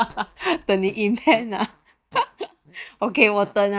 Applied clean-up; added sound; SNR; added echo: neural mask model DeepFilterNet 3.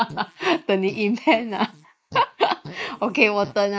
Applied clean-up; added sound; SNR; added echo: neural mask model Resemble Enhance denoiser.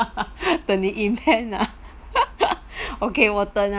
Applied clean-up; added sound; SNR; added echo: none; none; none; none.